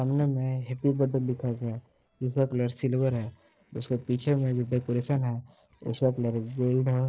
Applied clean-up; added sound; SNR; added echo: neural separator model SepFormer DNS4.